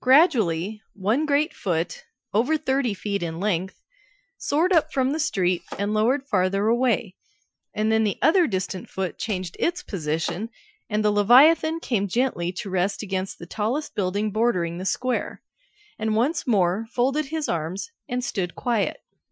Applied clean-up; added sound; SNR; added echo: classical method Wiener filter.